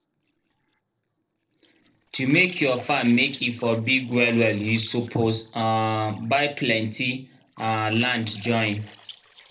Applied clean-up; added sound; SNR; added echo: neural separator model SepFormer DNS4.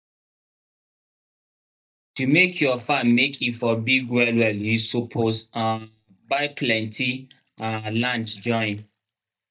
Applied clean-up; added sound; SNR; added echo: neural mask model DeepFilterNet 3.